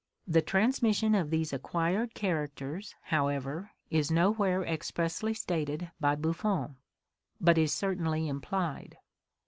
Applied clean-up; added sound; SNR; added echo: none; none; none; none.